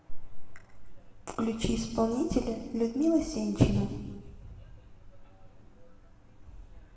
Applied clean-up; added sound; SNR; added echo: none; none; none; reverberation time 1.2 s.